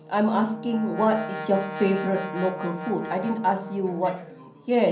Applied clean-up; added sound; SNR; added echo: none; Brass instrument; 11 dB; reverberation time 0.6 s.